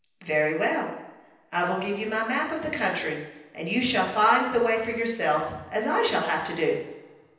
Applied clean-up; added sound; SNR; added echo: none; none; none; reverberation time 0.9 s.